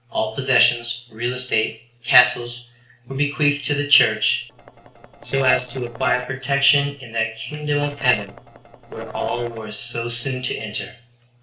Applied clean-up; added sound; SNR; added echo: neural separator model SepFormer DNS4.